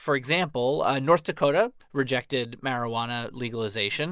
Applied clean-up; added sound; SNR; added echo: none; none; none; none.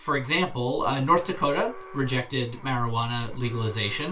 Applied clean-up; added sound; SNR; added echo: none; Alarm; 20 dB; reverberation time 0.2 s.